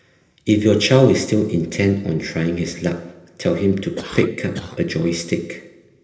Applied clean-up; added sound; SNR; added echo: none; Cough; 12 dB; reverberation time 0.8 s.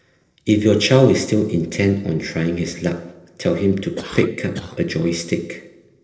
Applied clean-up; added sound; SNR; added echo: neural separator model SepFormer DNS4.